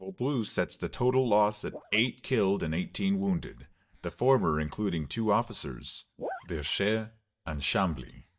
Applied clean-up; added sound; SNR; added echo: neural mask model DeepFilterNet 3.